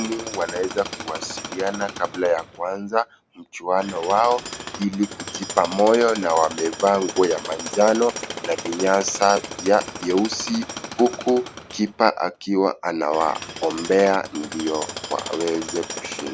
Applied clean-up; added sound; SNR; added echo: none; Tools; 11 dB; none.